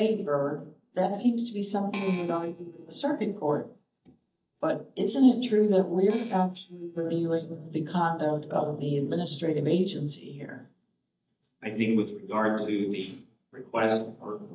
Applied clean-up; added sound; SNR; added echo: neural mask model DeepFilterNet 3.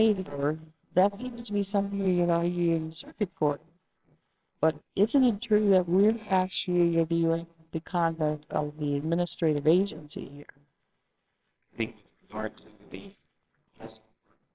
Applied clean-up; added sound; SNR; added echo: neural separator model SepFormer WHAMR!.